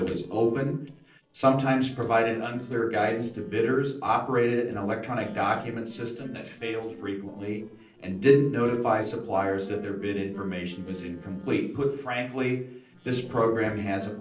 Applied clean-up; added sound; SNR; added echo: neural separator model SepFormer DNS4.